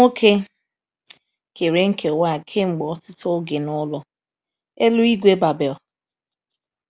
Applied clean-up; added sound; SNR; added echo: none; none; none; none.